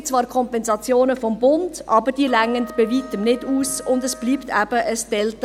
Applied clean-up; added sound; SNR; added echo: none; Trumpet; 19 dB; none.